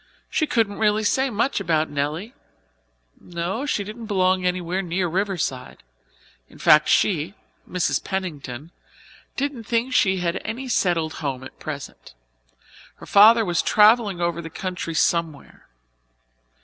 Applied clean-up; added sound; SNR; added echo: none; none; none; none.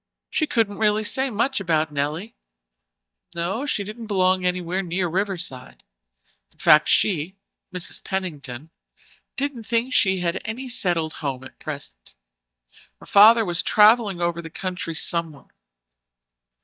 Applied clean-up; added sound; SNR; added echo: neural mask model DeepFilterNet 3.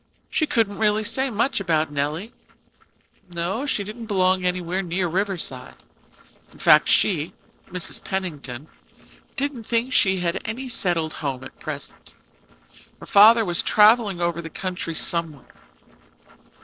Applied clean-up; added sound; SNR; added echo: neural separator model SepFormer DNS4.